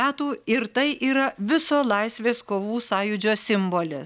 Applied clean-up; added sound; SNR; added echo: none; none; none; none.